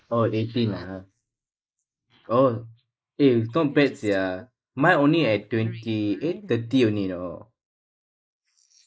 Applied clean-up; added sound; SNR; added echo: neural mask model Resemble Enhance denoiser.